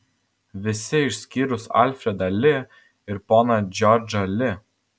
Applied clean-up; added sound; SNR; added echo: none; none; none; none.